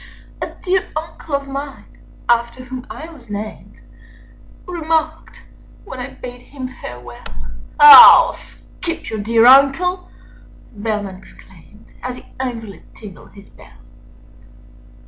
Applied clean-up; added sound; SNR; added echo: none; none; none; none.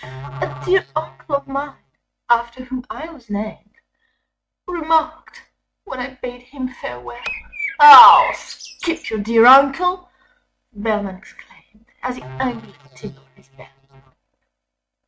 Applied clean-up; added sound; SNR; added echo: neural mask model RNNoise.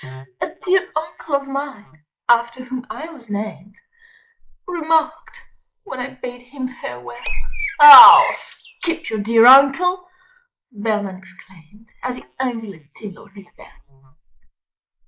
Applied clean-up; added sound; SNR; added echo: neural mask model Resemble Enhance denoiser.